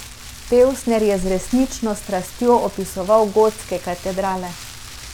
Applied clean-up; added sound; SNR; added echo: none; Rain; 15 dB; none.